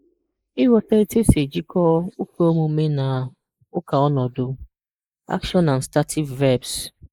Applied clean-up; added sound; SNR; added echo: neural mask model Resemble Enhance denoiser.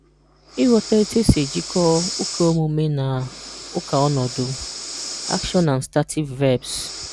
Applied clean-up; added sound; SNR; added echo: none; Breathing; 11 dB; none.